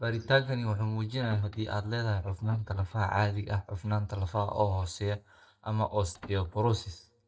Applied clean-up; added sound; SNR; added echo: neural mask model DeepFilterNet 3.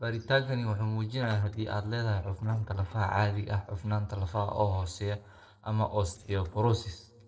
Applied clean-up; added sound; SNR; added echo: neural separator model SepFormer DNS4.